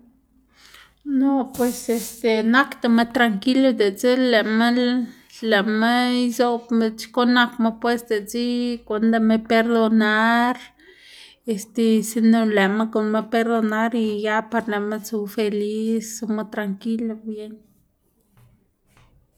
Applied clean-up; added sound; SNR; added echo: none; none; none; none.